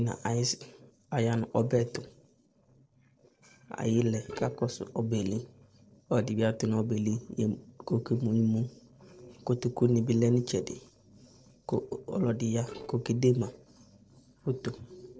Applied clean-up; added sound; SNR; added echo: neural separator model SepFormer DNS4.